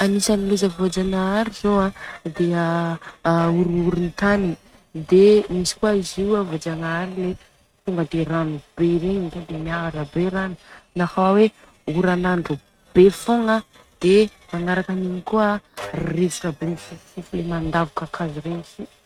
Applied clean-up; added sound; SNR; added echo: neural mask model RNNoise.